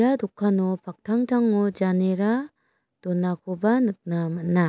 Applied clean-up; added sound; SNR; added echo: none; none; none; none.